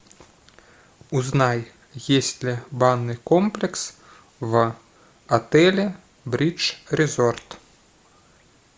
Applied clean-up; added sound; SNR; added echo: none; none; none; none.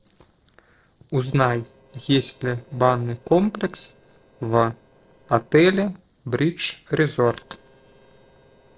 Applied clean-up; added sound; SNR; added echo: neural separator model SepFormer DNS4.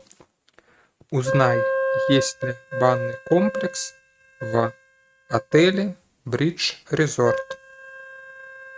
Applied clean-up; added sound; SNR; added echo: neural mask model RNNoise.